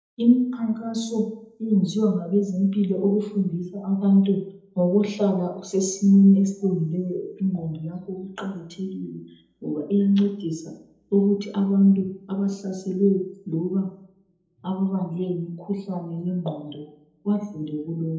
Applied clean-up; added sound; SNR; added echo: none; none; none; reverberation time 0.7 s.